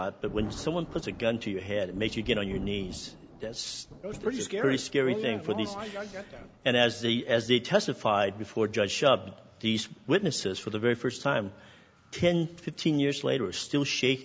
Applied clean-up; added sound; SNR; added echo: none; Thunder; 19 dB; none.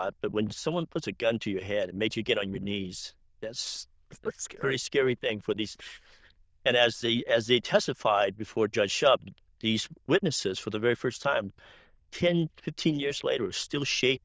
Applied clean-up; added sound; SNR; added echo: neural diffusion model UNIVERSE++.